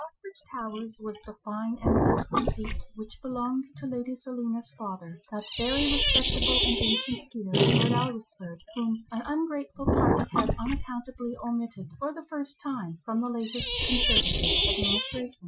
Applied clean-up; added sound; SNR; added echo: classical method Wiener filter.